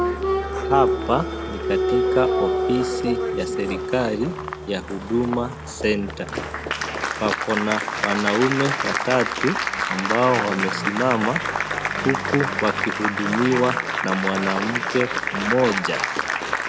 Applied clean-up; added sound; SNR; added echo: none; Applause; 0 dB; none.